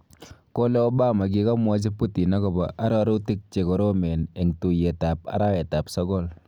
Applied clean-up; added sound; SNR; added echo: none; none; none; none.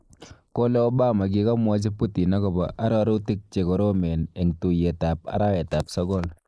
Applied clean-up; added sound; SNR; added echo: neural mask model Resemble Enhance denoiser.